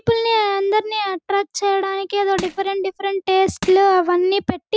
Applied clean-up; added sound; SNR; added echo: none; Crushing; 15 dB; none.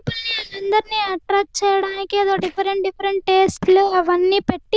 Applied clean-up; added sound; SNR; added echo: neural diffusion model UNIVERSE++.